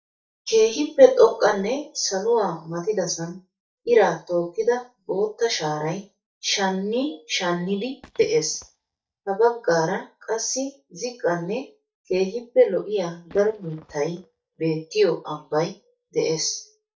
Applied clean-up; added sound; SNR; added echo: neural mask model DeepFilterNet 3.